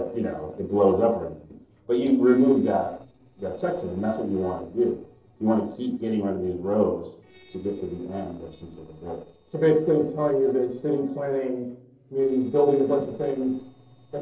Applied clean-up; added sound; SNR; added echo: neural separator model SepFormer DNS4.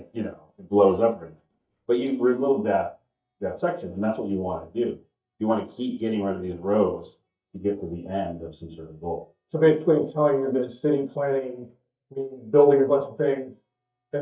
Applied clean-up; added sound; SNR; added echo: neural mask model DeepFilterNet 3.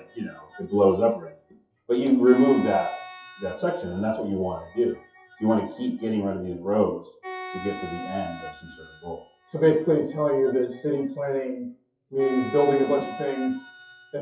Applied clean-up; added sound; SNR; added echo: classical method WPE with log-MMSE.